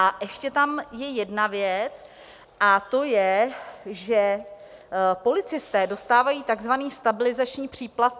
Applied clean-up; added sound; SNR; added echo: none; none; none; none.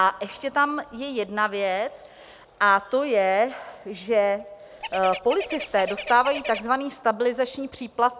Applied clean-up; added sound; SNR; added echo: none; Bird; 10 dB; none.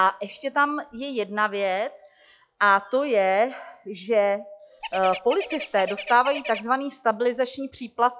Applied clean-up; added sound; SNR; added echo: classical method log-MMSE.